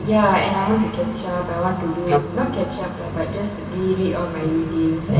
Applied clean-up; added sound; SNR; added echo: none; Wind instrument, woodwind instrument; 2 dB; reverberation time 2.5 s.